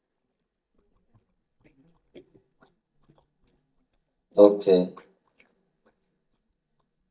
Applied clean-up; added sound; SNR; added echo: neural mask model DeepFilterNet 3.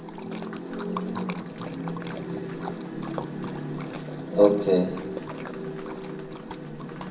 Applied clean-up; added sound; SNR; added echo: none; Splash, splatter; 12 dB; reverberation time 0.3 s.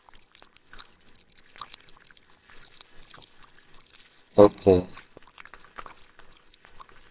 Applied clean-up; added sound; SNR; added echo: neural separator model SepFormer WHAMR!.